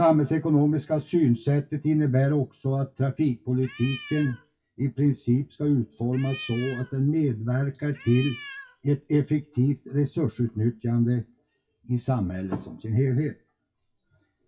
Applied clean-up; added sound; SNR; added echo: classical method WPE with log-MMSE.